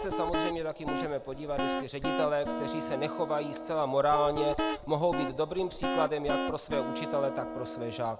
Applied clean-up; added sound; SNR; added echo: none; Guitar; 3 dB; none.